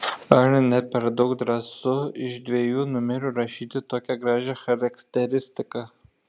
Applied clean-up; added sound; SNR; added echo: none; none; none; none.